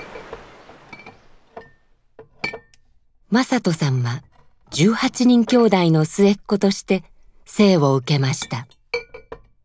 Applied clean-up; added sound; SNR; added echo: none; Chink, clink; 19 dB; none.